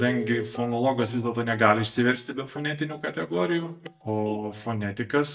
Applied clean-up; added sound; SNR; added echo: neural mask model DeepFilterNet 3.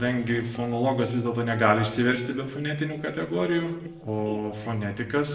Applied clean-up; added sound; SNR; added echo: neural separator model SepFormer DNS4.